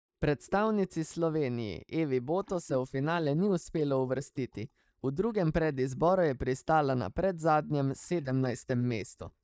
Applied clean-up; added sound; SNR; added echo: neural mask model DeepFilterNet 3.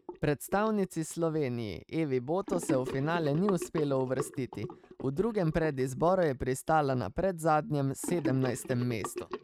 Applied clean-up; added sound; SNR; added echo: neural mask model RNNoise.